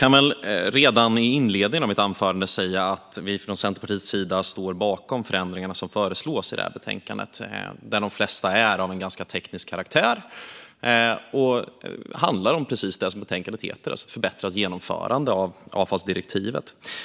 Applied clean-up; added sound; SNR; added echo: none; none; none; none.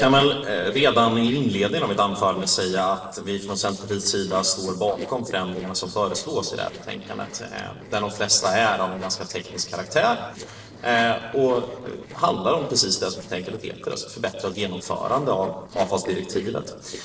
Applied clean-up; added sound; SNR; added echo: neural separator model SepFormer DNS4.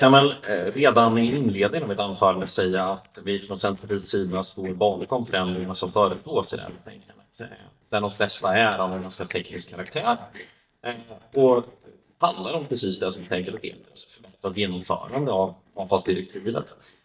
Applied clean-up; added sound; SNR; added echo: neural mask model DeepFilterNet 3.